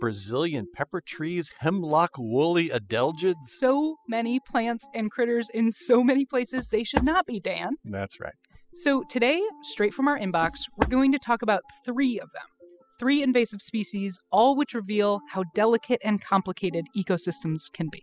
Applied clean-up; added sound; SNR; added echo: classical method spectral subtraction.